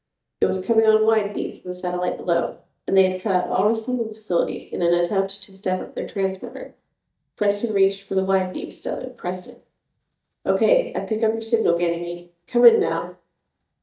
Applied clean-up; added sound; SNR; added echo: neural mask model DeepFilterNet 3.